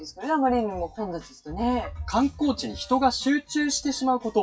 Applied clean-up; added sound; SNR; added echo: classical method WPE with log-MMSE.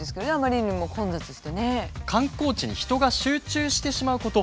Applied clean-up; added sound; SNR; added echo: none; none; none; none.